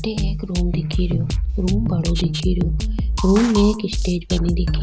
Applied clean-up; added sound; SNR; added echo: none; Drum kit; -1 dB; none.